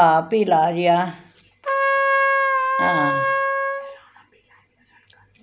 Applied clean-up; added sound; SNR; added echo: none; Trumpet; 0 dB; none.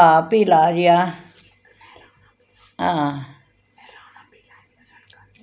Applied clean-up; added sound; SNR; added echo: none; none; none; none.